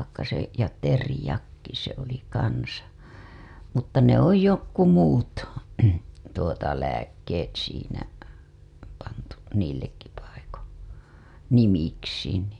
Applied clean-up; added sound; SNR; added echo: none; none; none; none.